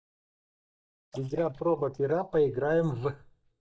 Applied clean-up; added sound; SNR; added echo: neural mask model DeepFilterNet 3.